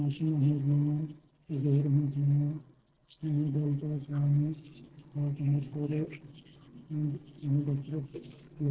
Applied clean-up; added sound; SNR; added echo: neural separator model SepFormer DNS4.